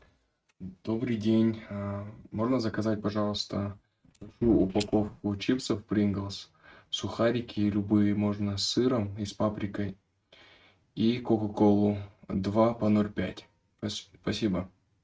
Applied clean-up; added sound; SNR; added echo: neural mask model RNNoise.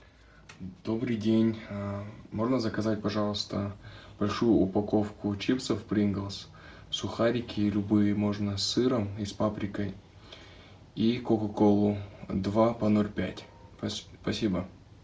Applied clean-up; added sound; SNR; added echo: none; none; none; none.